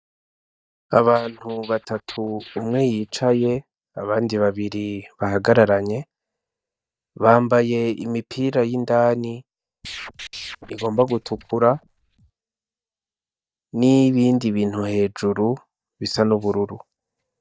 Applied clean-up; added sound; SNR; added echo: neural mask model DeepFilterNet 3.